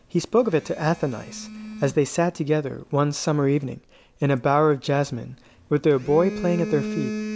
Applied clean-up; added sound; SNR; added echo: none; Telephone; 13 dB; none.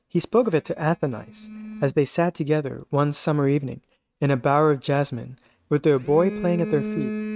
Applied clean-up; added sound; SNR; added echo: neural mask model RNNoise.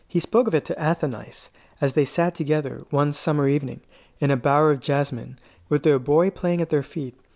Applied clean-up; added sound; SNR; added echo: none; none; none; none.